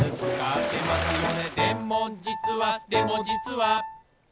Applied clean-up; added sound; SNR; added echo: none; Splash, splatter; 6 dB; none.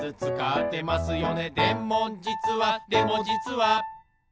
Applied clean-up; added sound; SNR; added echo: none; none; none; none.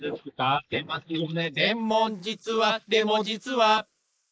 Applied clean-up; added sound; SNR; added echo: neural mask model Resemble Enhance denoiser.